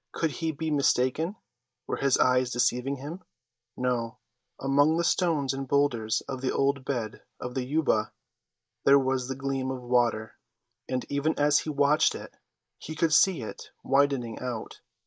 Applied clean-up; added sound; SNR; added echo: neural mask model Resemble Enhance denoiser.